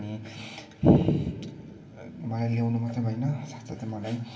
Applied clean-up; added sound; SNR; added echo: none; none; none; reverberation time 1.9 s.